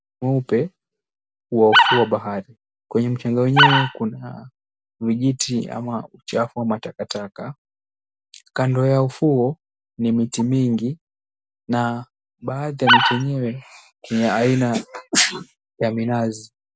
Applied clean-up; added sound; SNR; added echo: none; Animal; -5 dB; none.